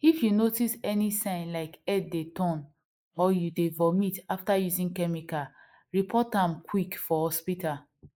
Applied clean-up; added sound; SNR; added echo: neural mask model Resemble Enhance denoiser.